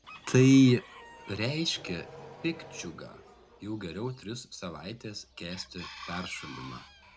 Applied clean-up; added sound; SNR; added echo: none; Accelerating, revving, vroom + Chicken, rooster; 19 dB; none.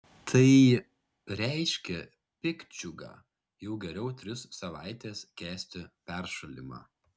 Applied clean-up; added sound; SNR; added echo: none; none; none; none.